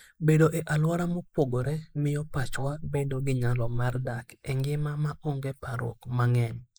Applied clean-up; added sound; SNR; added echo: neural mask model Resemble Enhance denoiser.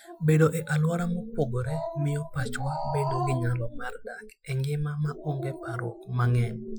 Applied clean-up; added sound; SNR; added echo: classical method Wiener filter.